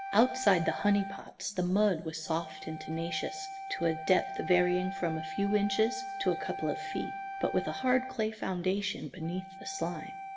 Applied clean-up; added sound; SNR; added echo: none; Wind instrument, woodwind instrument; 10 dB; reverberation time 0.7 s.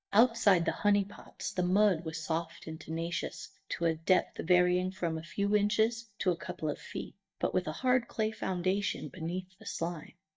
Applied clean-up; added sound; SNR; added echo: neural mask model DeepFilterNet 3.